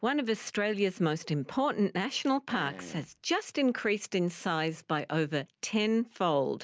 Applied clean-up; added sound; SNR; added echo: none; Fart; 16 dB; none.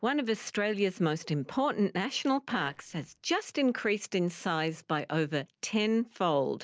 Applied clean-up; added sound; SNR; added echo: neural separator model SepFormer DNS4.